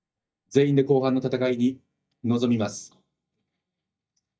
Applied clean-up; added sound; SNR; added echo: neural mask model DeepFilterNet 3.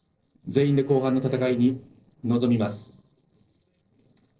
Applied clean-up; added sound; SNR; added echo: neural separator model SepFormer DNS4.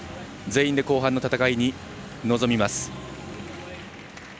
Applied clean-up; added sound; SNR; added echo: none; none; none; none.